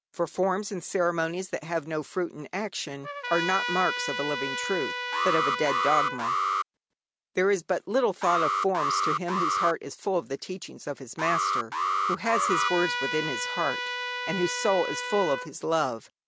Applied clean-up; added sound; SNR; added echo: none; Trumpet + Alarm; 0 dB; none.